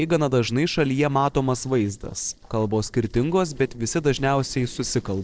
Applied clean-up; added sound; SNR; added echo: neural separator model SepFormer DNS4.